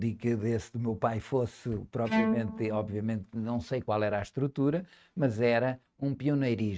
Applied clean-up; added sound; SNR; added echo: neural mask model RNNoise.